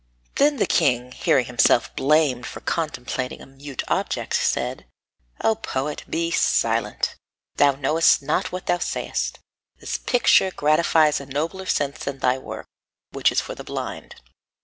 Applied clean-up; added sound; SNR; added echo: none; none; none; none.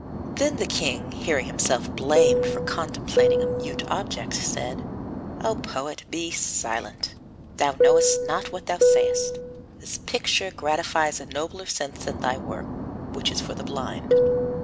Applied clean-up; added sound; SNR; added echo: none; Fixed-wing aircraft, airplane; -2 dB; none.